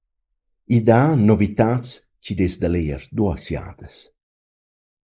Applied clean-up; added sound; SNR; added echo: neural mask model Resemble Enhance denoiser.